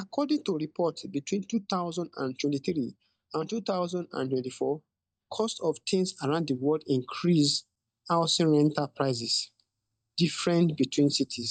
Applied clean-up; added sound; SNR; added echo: neural mask model DeepFilterNet 3.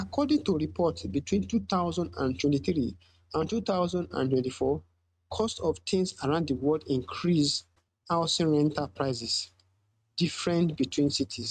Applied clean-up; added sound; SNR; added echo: neural mask model RNNoise.